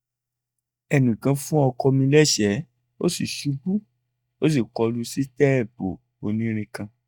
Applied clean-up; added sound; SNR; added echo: neural mask model DeepFilterNet 3.